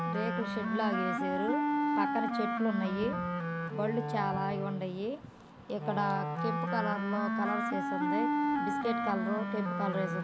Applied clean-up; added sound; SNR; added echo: none; Wind instrument, woodwind instrument; -2 dB; none.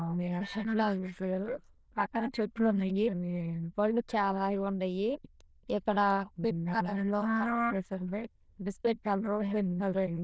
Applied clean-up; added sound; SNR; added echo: neural diffusion model UNIVERSE++.